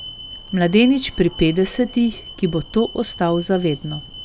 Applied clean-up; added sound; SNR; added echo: none; Alarm; 16 dB; none.